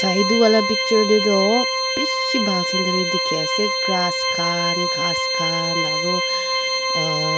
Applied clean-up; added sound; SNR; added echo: none; Organ; -1 dB; none.